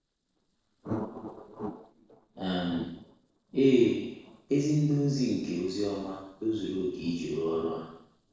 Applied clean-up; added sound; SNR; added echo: neural separator model SepFormer DNS4.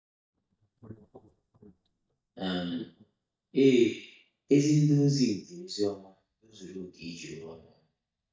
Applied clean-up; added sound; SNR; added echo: neural mask model DeepFilterNet 3.